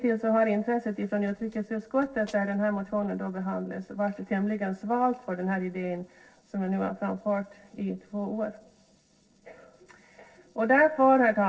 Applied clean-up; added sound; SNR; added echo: neural separator model SepFormer DNS4.